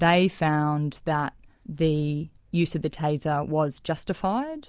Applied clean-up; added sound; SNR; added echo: none; none; none; none.